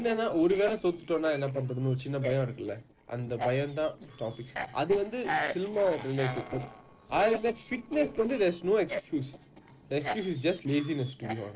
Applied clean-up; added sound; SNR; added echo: neural separator model SepFormer DNS4.